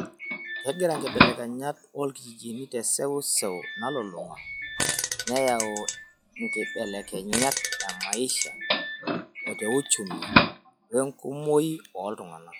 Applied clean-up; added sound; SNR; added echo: classical method log-MMSE.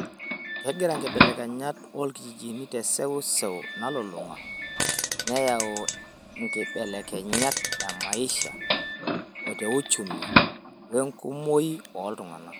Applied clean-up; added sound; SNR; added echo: none; Doorbell + Fart; 0 dB; none.